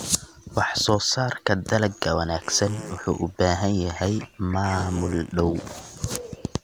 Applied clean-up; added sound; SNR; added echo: none; Fart + Bird; 18 dB; none.